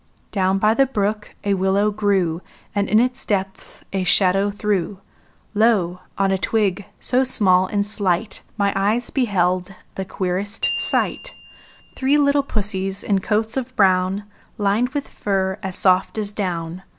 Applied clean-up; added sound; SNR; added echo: none; Glockenspiel; 14 dB; none.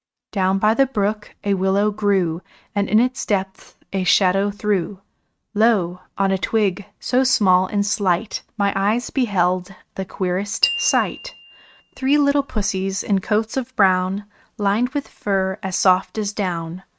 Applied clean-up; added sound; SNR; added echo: neural mask model RNNoise.